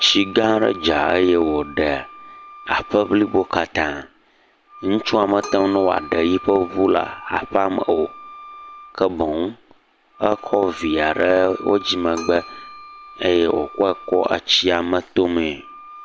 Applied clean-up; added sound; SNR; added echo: none; Wind instrument, woodwind instrument + Keyboard (musical); 18 dB; none.